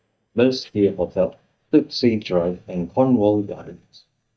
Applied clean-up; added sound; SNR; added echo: neural mask model DeepFilterNet 3.